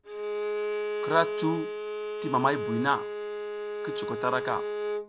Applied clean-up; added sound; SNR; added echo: none; Bowed string instrument; 1 dB; none.